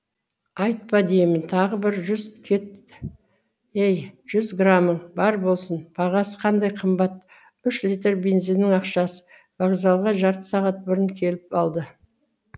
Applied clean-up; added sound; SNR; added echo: none; none; none; none.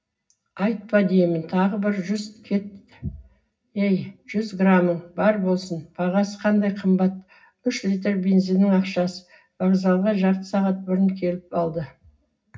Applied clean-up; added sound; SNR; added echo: none; none; none; reverberation time 0.4 s.